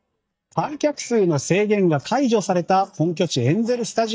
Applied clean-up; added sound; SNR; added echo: neural mask model DeepFilterNet 3.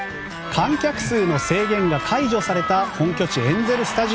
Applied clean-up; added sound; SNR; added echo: none; none; none; none.